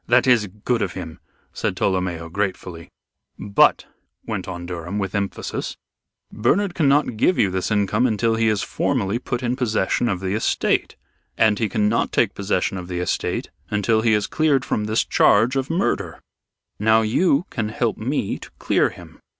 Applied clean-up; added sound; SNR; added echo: none; none; none; none.